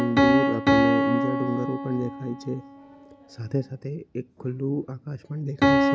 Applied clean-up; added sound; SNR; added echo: none; Piano; -4 dB; none.